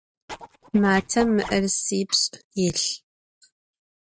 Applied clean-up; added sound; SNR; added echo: neural mask model RNNoise.